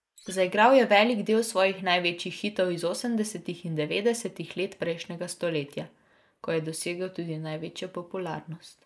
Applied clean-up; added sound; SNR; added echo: neural mask model Resemble Enhance denoiser.